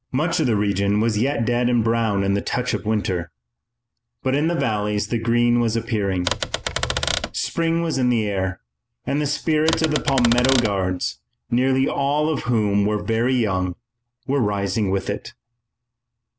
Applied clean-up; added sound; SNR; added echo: none; Typewriter; 4 dB; none.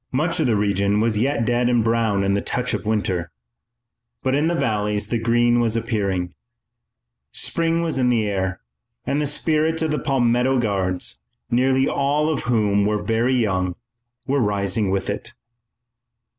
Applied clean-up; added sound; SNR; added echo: none; none; none; none.